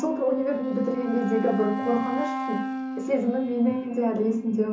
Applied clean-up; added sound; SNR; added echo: none; Wind instrument, woodwind instrument; 6 dB; reverberation time 0.8 s.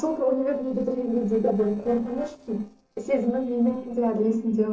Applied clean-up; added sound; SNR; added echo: neural separator model SepFormer DNS4.